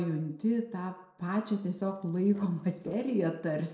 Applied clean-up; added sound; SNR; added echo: neural separator model SepFormer DNS4.